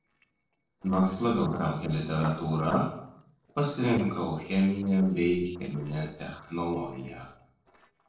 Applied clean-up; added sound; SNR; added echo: neural separator model SepFormer DNS4.